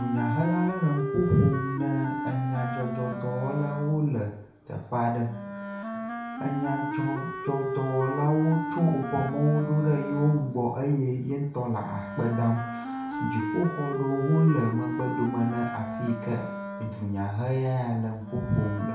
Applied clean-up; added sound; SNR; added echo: none; Wind instrument, woodwind instrument; 7 dB; reverberation time 0.6 s.